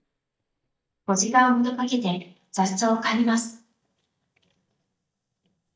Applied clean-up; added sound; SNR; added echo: neural mask model DeepFilterNet 3.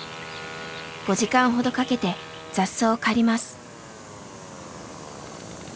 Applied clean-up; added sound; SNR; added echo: none; none; none; none.